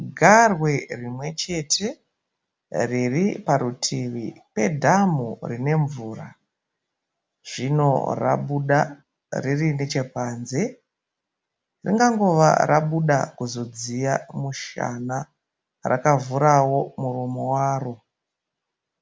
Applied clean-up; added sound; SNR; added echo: none; none; none; none.